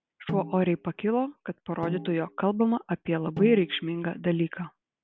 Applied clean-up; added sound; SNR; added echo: none; Snare drum; 12 dB; none.